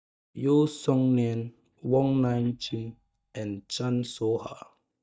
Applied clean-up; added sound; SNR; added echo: neural mask model DeepFilterNet 3.